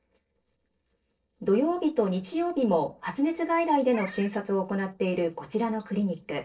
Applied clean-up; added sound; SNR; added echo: neural separator model SepFormer DNS4.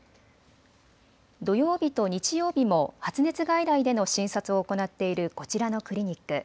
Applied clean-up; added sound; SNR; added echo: none; none; none; none.